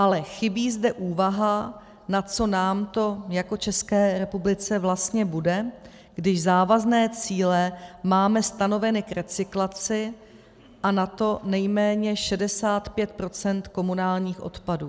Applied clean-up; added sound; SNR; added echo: none; none; none; none.